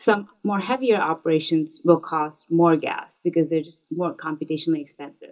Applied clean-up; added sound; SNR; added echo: none; none; none; reverberation time 0.2 s.